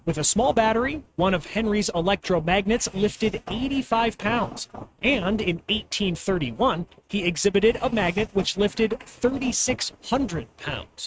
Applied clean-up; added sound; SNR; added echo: neural mask model RNNoise.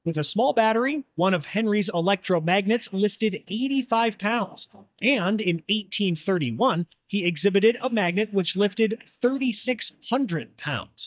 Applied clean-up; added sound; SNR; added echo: neural mask model DeepFilterNet 3.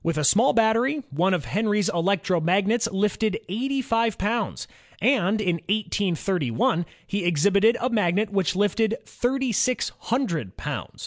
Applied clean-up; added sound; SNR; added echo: none; none; none; none.